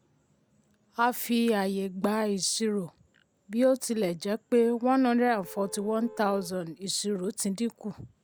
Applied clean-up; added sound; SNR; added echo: none; Vehicle horn, car horn, honking; 19 dB; none.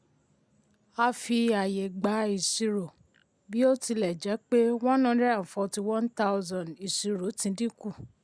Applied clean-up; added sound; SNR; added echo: none; none; none; none.